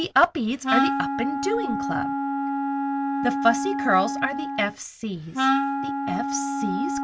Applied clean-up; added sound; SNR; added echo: none; Wind instrument, woodwind instrument; -1 dB; none.